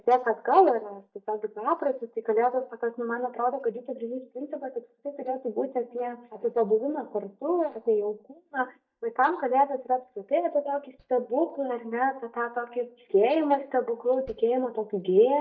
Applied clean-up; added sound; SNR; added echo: neural mask model DeepFilterNet 3.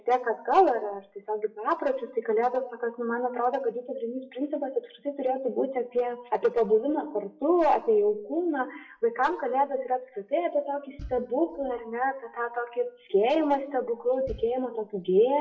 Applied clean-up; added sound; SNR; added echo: classical method WPE with log-MMSE.